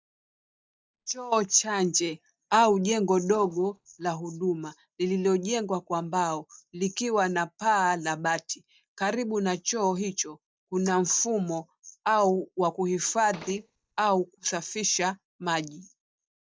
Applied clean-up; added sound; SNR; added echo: neural mask model DeepFilterNet 3.